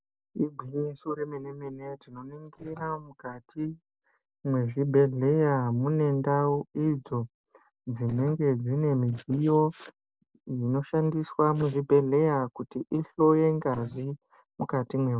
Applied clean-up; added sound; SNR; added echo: neural separator model SepFormer DNS4.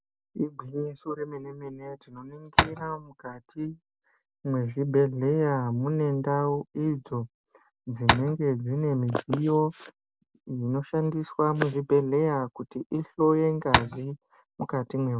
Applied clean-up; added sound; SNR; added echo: none; Tap; -2 dB; none.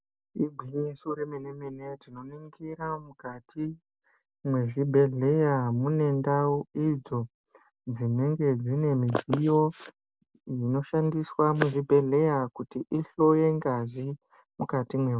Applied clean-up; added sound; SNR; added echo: none; none; none; none.